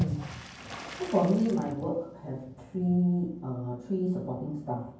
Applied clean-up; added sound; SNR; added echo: none; Water / Splash, splatter; 14 dB; reverberation time 0.9 s.